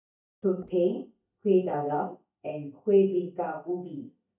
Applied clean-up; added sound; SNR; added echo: neural mask model DeepFilterNet 3.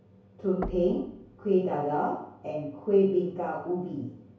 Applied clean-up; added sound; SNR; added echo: none; Knock; 15 dB; reverberation time 0.6 s.